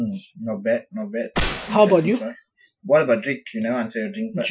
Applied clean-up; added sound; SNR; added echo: classical method Wiener filter.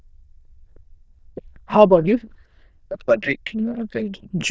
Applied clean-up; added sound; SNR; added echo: neural diffusion model UNIVERSE++.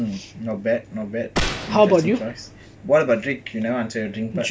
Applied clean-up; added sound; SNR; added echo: none; Gunshot, gunfire; 9 dB; none.